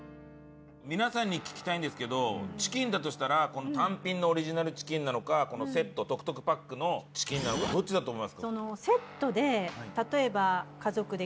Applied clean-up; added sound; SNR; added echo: none; Guitar; 19 dB; none.